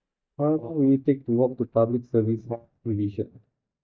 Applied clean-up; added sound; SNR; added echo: neural mask model DeepFilterNet 3.